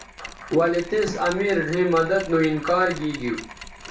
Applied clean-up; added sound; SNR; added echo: none; Mechanisms; 16 dB; reverberation time 0.3 s.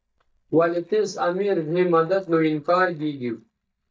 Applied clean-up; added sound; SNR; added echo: neural mask model DeepFilterNet 3.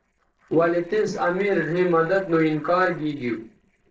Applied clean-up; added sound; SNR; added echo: neural separator model SepFormer DNS4.